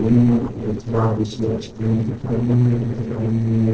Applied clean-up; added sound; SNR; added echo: neural separator model SepFormer DNS4.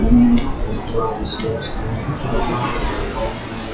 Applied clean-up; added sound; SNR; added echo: classical method WPE with log-MMSE.